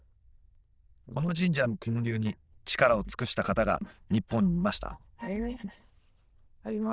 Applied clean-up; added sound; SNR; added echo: neural diffusion model UNIVERSE++.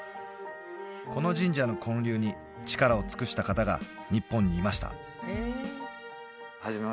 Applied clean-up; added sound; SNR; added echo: none; Drum kit; 11 dB; none.